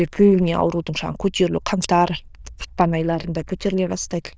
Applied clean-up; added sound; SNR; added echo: neural diffusion model UNIVERSE++.